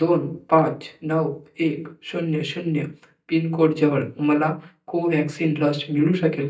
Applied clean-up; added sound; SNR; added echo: neural mask model DeepFilterNet 3.